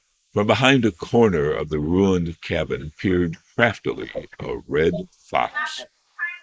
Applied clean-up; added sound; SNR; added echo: neural mask model Resemble Enhance denoiser.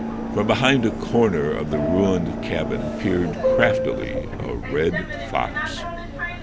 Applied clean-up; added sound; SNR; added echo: none; Subway, metro, underground; 2 dB; none.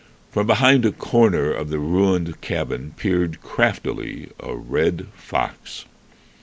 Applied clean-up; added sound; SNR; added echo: none; none; none; none.